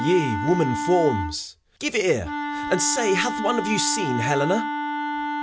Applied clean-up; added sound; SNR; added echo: none; Wind instrument, woodwind instrument; 4 dB; none.